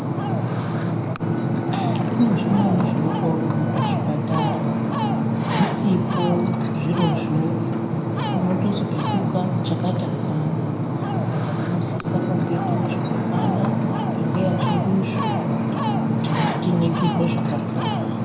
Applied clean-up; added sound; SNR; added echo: none; Ocean; -4 dB; reverberation time 2.1 s.